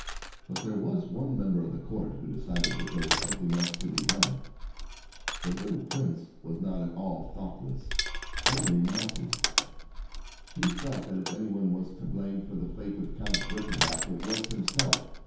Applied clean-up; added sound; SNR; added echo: none; Crushing; 1 dB; reverberation time 0.8 s.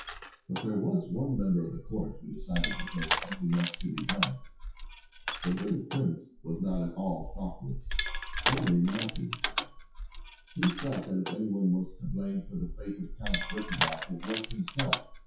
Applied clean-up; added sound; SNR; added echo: classical method WPE with log-MMSE.